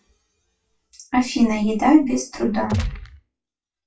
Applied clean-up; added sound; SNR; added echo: classical method WPE with log-MMSE.